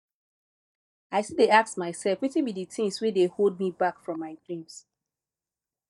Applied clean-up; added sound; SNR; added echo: neural mask model DeepFilterNet 3.